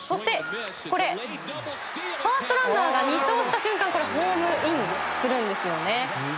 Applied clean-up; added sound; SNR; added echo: none; none; none; none.